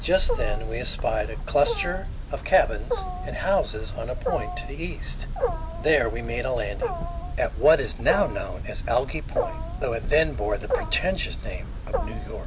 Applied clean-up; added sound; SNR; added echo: none; Wild animals; 2 dB; none.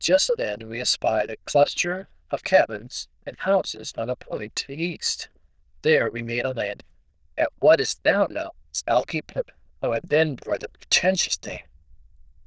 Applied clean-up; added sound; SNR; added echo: neural diffusion model UNIVERSE++.